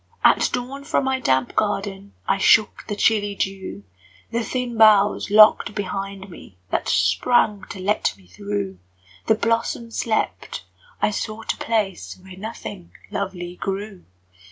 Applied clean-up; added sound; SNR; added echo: none; none; none; none.